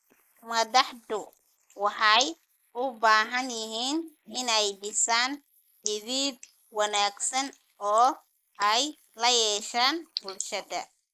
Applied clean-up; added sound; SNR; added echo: neural mask model Resemble Enhance denoiser.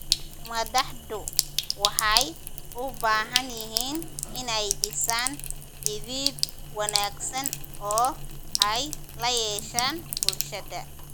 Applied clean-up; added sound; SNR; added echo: none; Sink (filling or washing); 1 dB; none.